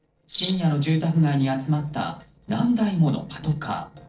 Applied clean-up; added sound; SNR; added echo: neural separator model SepFormer DNS4.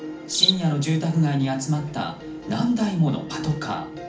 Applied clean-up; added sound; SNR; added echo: none; Cricket; 8 dB; reverberation time 0.4 s.